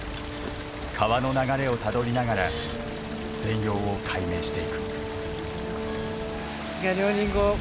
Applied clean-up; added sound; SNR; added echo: none; Wind instrument, woodwind instrument + Stream; 17 dB; none.